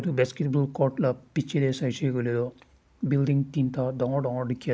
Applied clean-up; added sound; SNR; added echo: none; none; none; none.